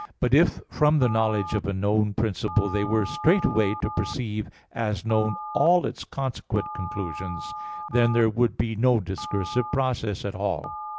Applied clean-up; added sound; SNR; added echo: none; Telephone; 13 dB; none.